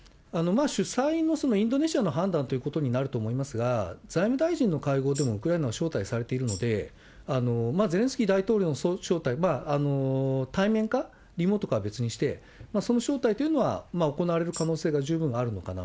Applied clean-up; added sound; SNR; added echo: none; Tambourine; 14 dB; none.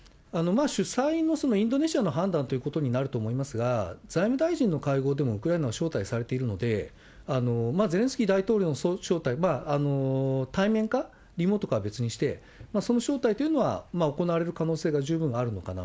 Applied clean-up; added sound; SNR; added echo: none; none; none; none.